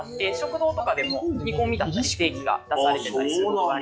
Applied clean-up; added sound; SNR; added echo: classical method log-MMSE.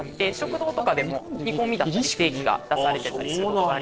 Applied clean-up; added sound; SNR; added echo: neural separator model SepFormer DNS4.